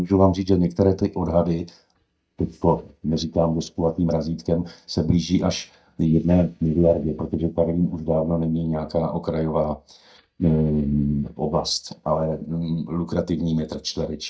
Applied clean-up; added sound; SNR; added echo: neural mask model DeepFilterNet 3.